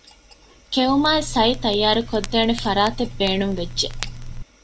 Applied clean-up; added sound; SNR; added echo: none; Crackle; 9 dB; none.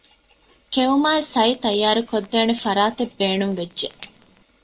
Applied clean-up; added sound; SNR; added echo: neural separator model SepFormer DNS4.